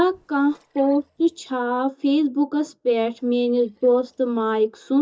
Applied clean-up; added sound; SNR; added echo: neural mask model DeepFilterNet 3.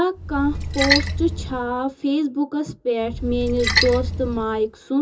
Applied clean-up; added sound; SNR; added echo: none; Splash, splatter; 3 dB; reverberation time 0.2 s.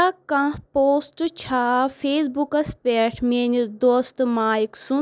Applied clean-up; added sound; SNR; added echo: none; none; none; none.